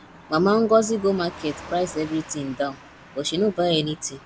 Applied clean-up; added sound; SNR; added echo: none; Car passing by / Truck; 20 dB; none.